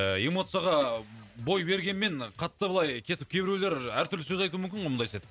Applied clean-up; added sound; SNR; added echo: none; none; none; none.